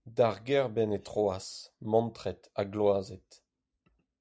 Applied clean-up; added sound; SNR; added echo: none; none; none; none.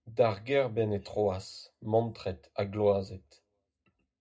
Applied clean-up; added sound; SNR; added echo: none; none; none; reverberation time 0.2 s.